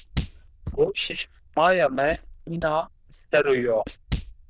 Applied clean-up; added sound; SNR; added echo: neural diffusion model UNIVERSE++.